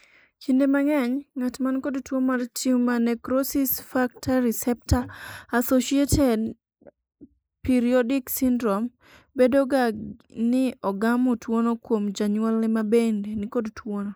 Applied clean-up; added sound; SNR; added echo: neural mask model Resemble Enhance denoiser.